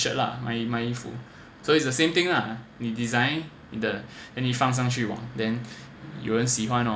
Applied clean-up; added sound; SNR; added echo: none; none; none; none.